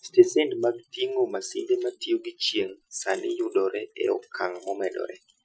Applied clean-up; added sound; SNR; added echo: classical method Wiener filter.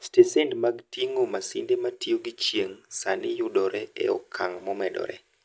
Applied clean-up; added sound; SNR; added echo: none; none; none; none.